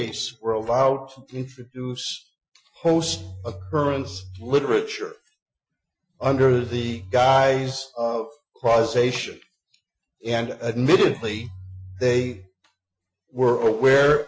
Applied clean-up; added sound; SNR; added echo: classical method Wiener filter.